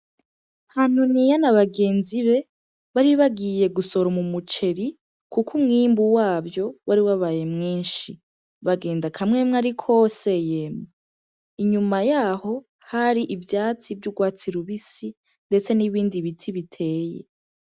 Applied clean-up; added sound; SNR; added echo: none; none; none; none.